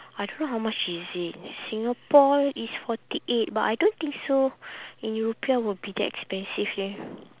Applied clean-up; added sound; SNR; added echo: none; none; none; none.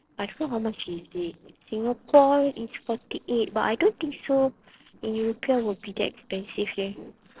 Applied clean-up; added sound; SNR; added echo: neural separator model SepFormer DNS4.